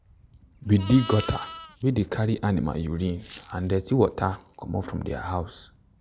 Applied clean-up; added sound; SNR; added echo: none; Livestock, farm animals, working animals; 18 dB; none.